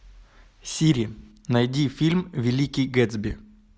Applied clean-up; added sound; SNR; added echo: none; none; none; none.